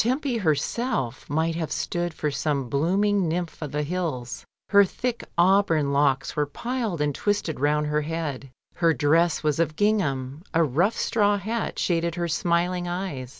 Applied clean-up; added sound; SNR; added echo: none; none; none; none.